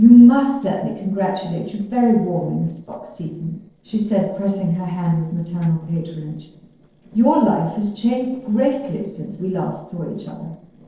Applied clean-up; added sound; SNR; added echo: neural separator model SepFormer DNS4.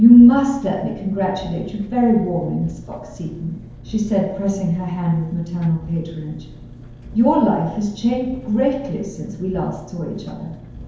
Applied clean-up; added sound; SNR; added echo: none; Engine; 18 dB; reverberation time 0.9 s.